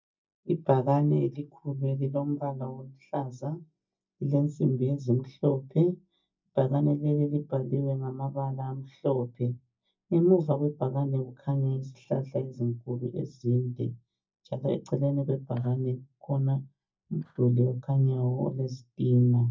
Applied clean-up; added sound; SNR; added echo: neural mask model DeepFilterNet 3.